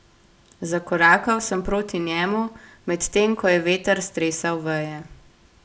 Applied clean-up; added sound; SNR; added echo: none; none; none; none.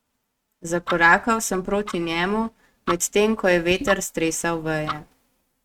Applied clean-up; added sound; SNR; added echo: neural mask model RNNoise.